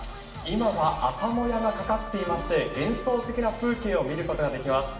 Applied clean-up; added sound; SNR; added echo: none; Trumpet; 15 dB; reverberation time 1.0 s.